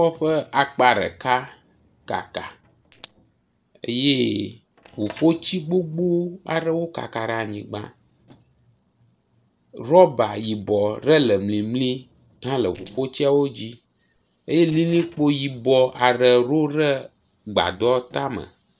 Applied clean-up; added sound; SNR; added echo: neural separator model SepFormer DNS4.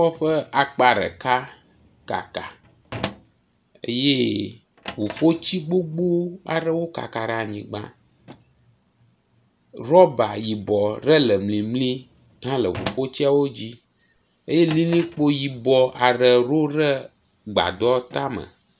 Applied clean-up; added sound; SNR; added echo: none; Drawer open or close; 20 dB; none.